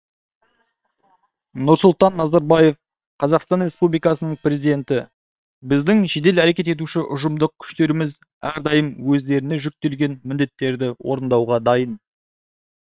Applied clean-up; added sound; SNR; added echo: neural separator model SepFormer WHAM!.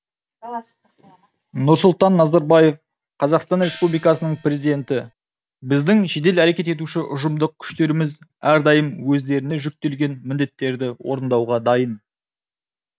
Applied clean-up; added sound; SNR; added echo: none; Gong; 20 dB; none.